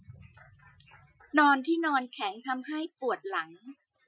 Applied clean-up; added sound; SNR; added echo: classical method Wiener filter.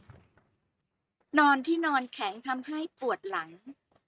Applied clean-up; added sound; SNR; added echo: neural mask model RNNoise.